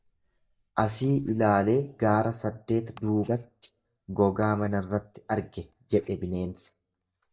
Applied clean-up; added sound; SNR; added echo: neural mask model DeepFilterNet 3.